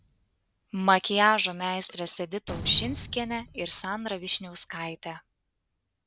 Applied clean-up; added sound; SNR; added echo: none; Slam; 18 dB; none.